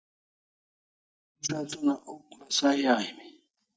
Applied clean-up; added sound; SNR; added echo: neural mask model DeepFilterNet 3.